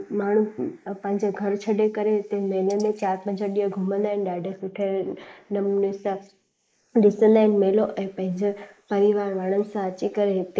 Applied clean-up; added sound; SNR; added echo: neural mask model Resemble Enhance denoiser.